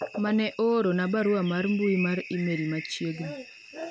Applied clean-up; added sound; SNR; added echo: none; Bird; 14 dB; none.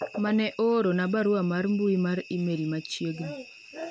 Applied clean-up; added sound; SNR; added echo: none; none; none; none.